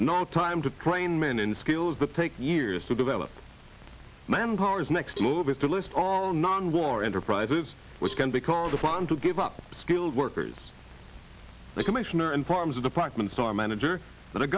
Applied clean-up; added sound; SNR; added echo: none; Gunshot, gunfire + Cowbell; 15 dB; none.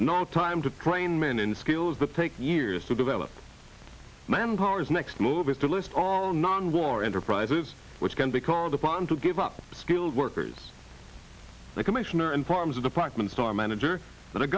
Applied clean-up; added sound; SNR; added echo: none; none; none; none.